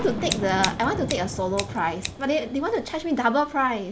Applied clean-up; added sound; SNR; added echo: none; Scissors + Boom; 8 dB; none.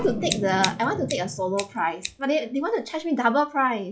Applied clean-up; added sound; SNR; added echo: classical method log-MMSE.